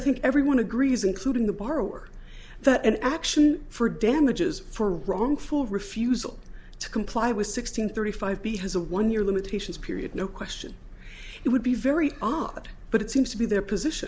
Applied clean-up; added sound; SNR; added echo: none; none; none; none.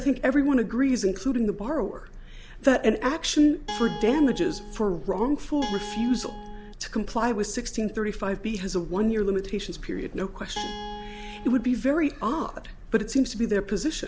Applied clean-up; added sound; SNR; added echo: none; Guitar; 11 dB; none.